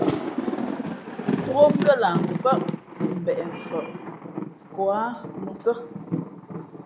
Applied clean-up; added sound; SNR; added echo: none; Thunder; 3 dB; none.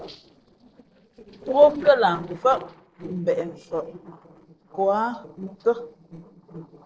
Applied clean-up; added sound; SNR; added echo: neural separator model SepFormer DNS4.